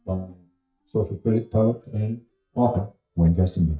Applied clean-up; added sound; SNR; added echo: neural mask model DeepFilterNet 3.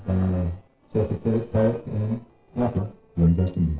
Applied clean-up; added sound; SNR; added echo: neural separator model SepFormer DNS4.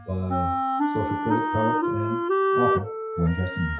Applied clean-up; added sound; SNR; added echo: classical method WPE with log-MMSE.